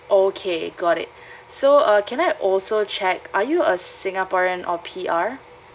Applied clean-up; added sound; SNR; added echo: none; none; none; none.